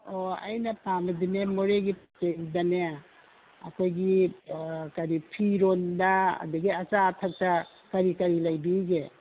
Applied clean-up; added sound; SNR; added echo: none; none; none; none.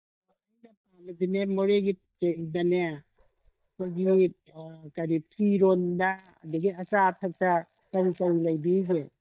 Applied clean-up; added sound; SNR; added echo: neural mask model DeepFilterNet 3.